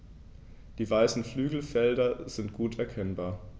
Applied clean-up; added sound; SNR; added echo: none; none; none; none.